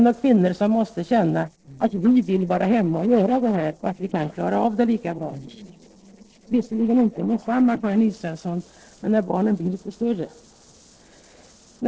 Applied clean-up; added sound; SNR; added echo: neural separator model SepFormer DNS4.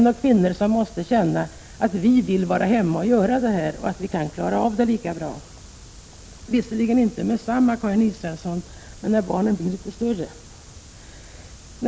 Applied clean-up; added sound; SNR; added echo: none; none; none; none.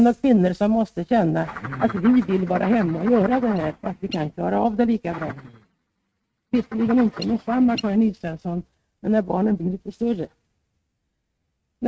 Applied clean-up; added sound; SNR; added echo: neural mask model RNNoise.